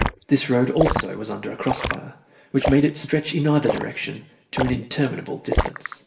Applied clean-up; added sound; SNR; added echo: none; Liquid; 4 dB; reverberation time 0.6 s.